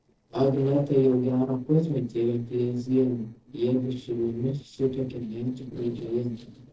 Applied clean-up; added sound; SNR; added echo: neural separator model SepFormer DNS4.